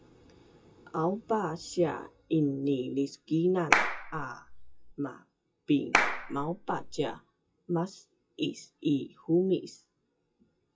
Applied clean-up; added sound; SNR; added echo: classical method WPE with log-MMSE.